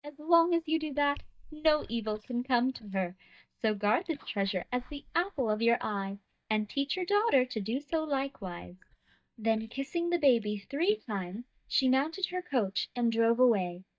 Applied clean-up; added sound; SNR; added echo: neural mask model DeepFilterNet 3.